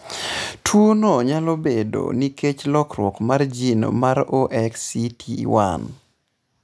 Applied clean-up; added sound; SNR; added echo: none; none; none; none.